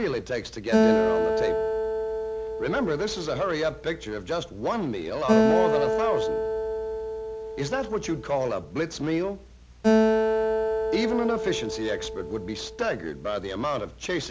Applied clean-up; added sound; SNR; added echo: none; Acoustic guitar; -3 dB; none.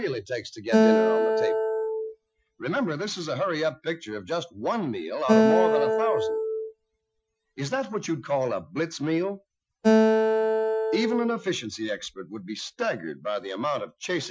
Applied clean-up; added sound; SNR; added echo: classical method Wiener filter.